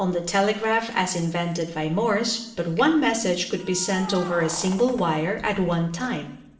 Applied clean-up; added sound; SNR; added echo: none; Keys jangling; 19 dB; reverberation time 0.7 s.